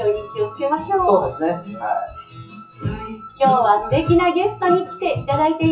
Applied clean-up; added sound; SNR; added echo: classical method WPE with log-MMSE.